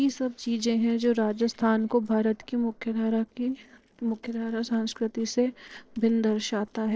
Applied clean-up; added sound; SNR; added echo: neural separator model SepFormer DNS4.